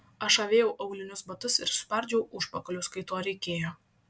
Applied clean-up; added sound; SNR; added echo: none; none; none; none.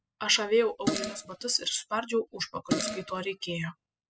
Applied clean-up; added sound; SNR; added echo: classical method spectral subtraction.